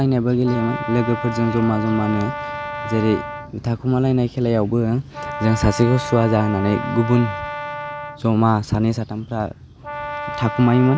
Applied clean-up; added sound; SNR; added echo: none; Brass instrument; 10 dB; none.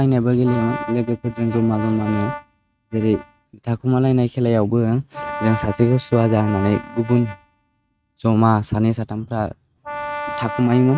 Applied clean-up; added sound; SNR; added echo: neural mask model RNNoise.